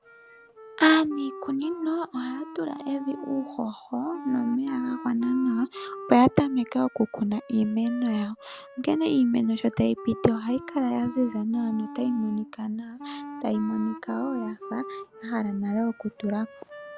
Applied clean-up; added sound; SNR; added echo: none; Wind instrument, woodwind instrument; 15 dB; none.